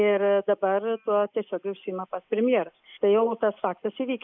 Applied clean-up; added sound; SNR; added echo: neural mask model Resemble Enhance denoiser.